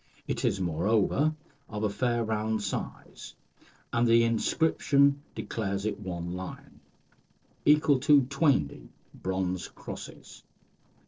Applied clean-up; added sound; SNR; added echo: neural separator model SepFormer DNS4.